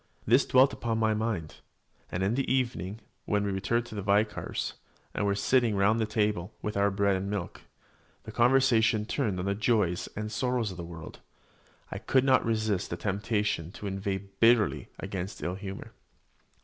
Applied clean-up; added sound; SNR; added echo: none; none; none; none.